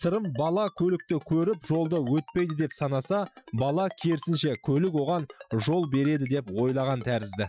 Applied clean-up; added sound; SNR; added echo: classical method Wiener filter.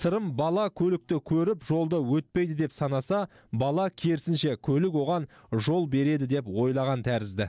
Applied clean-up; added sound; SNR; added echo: none; none; none; none.